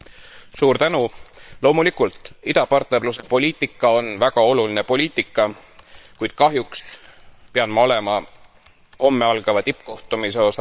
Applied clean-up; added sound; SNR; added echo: neural separator model SepFormer WHAM!.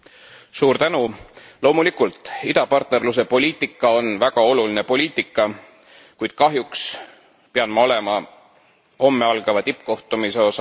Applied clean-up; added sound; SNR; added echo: none; none; none; none.